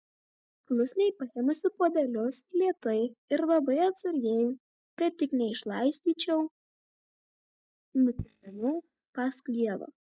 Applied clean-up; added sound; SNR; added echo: neural mask model DeepFilterNet 3.